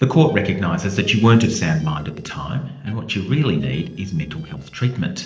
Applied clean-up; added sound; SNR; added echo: neural separator model SepFormer DNS4.